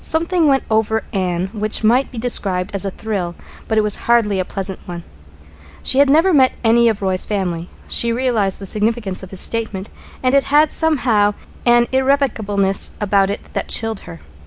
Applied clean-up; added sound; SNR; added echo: none; none; none; none.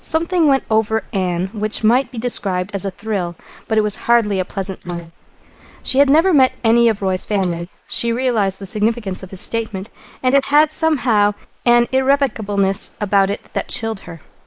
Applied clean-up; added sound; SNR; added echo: neural mask model Resemble Enhance denoiser.